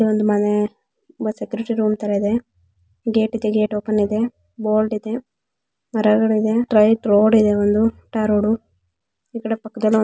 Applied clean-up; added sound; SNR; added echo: none; none; none; none.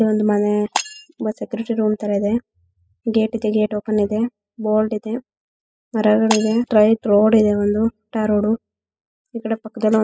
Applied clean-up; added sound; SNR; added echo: classical method spectral subtraction.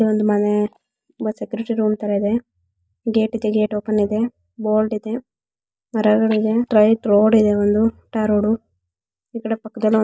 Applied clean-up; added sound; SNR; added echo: neural mask model DeepFilterNet 3.